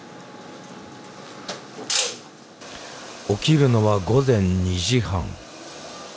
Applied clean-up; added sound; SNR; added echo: none; none; none; none.